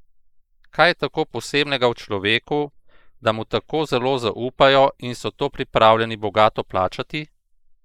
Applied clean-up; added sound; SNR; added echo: neural mask model Resemble Enhance denoiser.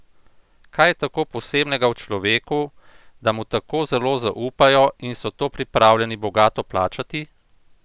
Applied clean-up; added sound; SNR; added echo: none; none; none; none.